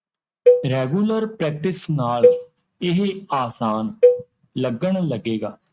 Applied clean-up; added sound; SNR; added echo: neural mask model RNNoise.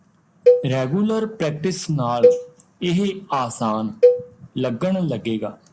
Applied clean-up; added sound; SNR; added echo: none; Cowbell; -1 dB; none.